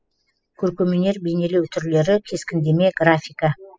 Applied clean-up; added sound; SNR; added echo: classical method spectral subtraction.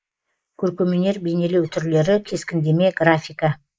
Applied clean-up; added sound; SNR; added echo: neural mask model Resemble Enhance denoiser.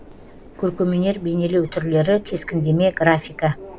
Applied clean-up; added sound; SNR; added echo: none; Subway, metro, underground + Bird; 19 dB; none.